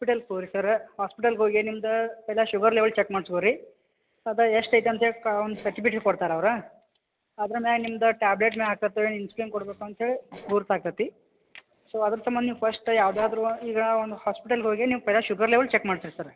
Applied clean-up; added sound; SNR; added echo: neural separator model SepFormer DNS4.